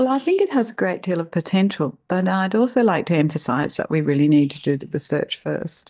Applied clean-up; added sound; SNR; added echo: neural mask model DeepFilterNet 3.